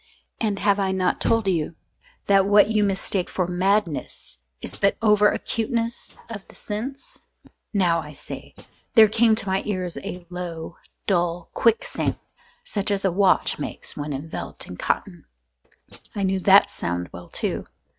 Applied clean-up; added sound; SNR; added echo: neural mask model RNNoise.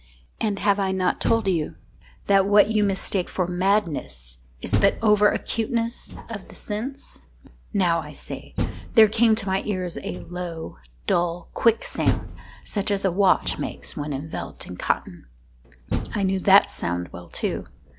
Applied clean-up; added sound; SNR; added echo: none; Door; 10 dB; none.